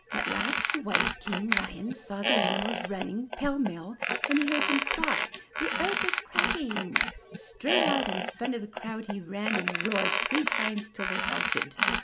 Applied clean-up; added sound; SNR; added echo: none; Squeak; -4 dB; none.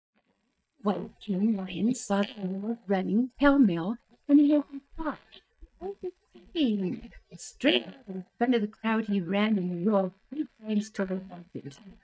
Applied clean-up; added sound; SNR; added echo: neural mask model DeepFilterNet 3.